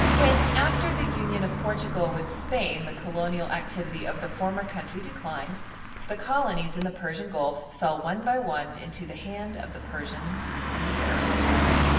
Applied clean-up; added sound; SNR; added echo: none; Car passing by; -2 dB; reverberation time 1.2 s.